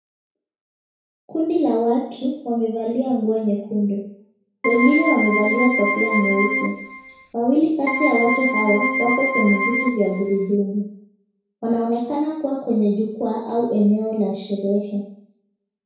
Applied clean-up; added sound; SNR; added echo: none; Keyboard (musical); 1 dB; reverberation time 0.6 s.